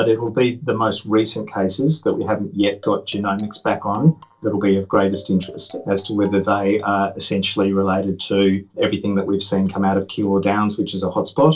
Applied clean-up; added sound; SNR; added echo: neural separator model SepFormer DNS4.